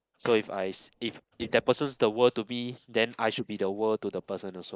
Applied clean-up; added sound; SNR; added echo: neural mask model Resemble Enhance denoiser.